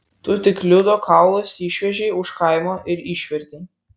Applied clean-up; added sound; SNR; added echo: none; none; none; none.